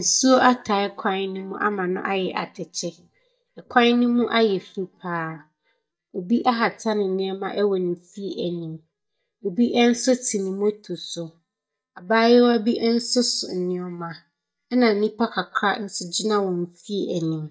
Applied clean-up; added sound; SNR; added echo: neural mask model DeepFilterNet 3.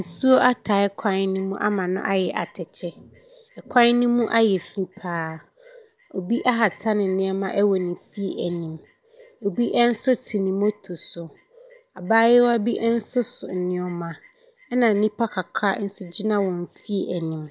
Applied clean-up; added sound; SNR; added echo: none; none; none; none.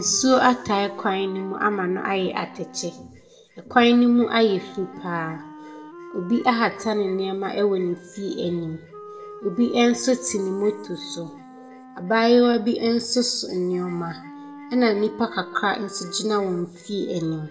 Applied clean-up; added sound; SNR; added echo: none; Wind instrument, woodwind instrument; 19 dB; reverberation time 0.5 s.